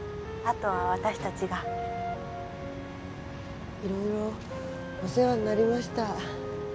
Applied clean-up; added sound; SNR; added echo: none; none; none; none.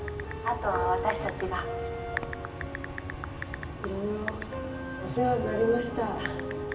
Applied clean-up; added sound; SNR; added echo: none; Typing; 11 dB; reverberation time 0.9 s.